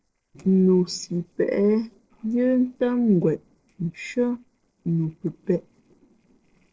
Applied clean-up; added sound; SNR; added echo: neural separator model SepFormer DNS4.